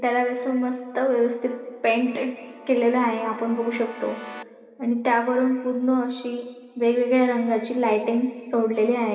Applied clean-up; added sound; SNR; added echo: none; Keyboard (musical); 19 dB; reverberation time 2.1 s.